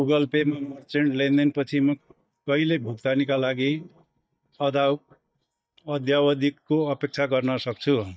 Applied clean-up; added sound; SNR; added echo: neural mask model DeepFilterNet 3.